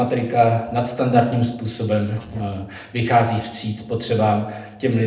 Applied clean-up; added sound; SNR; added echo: neural separator model SepFormer DNS4.